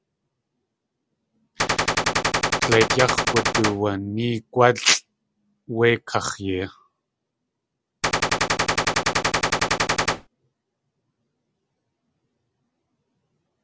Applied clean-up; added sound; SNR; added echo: none; Gunshot, gunfire; -5 dB; none.